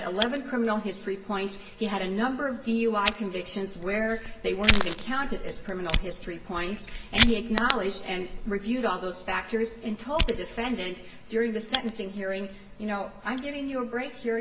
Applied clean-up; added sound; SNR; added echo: none; Fire; 3 dB; reverberation time 0.7 s.